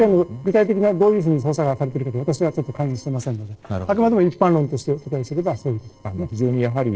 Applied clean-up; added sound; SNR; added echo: neural separator model SepFormer DNS4.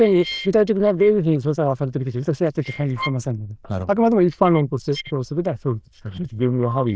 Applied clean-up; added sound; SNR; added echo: neural diffusion model UNIVERSE++.